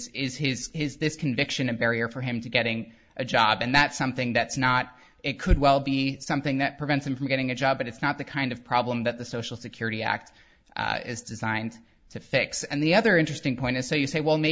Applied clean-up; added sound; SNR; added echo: none; none; none; none.